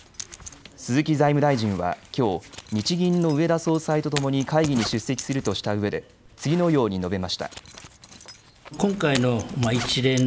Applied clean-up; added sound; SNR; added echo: none; Zipper (clothing); 16 dB; none.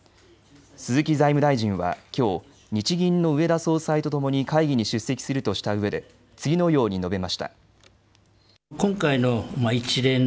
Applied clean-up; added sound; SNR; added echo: none; none; none; none.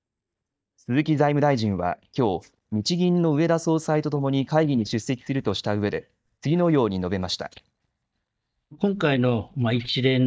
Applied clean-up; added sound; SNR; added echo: neural mask model DeepFilterNet 3.